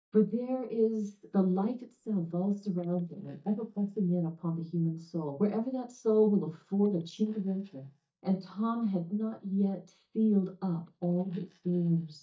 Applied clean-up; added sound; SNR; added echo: neural mask model DeepFilterNet 3.